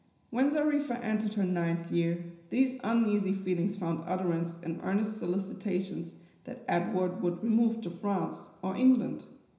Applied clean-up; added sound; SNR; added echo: none; none; none; reverberation time 0.9 s.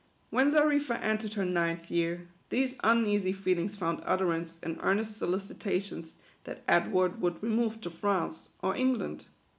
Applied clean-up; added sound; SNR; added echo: none; none; none; none.